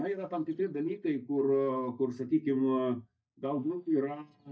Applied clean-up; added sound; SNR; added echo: neural mask model DeepFilterNet 3.